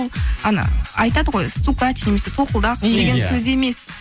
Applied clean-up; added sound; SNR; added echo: none; none; none; none.